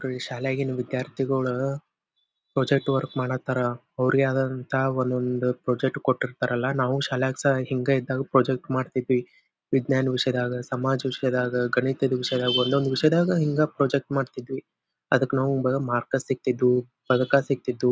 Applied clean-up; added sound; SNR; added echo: none; none; none; none.